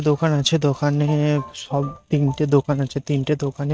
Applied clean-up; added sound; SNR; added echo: neural mask model RNNoise.